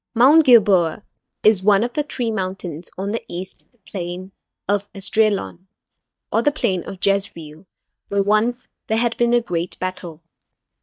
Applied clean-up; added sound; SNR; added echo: neural mask model DeepFilterNet 3.